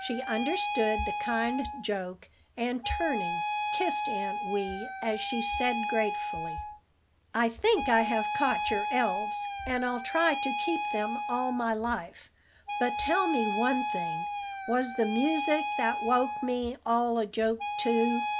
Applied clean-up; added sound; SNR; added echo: none; Wind instrument, woodwind instrument; 3 dB; none.